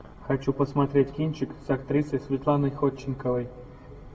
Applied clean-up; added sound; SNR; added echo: none; none; none; reverberation time 1.9 s.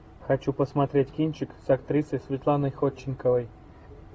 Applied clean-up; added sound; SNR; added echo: none; none; none; none.